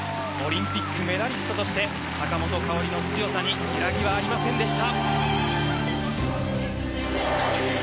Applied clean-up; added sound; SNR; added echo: none; none; none; none.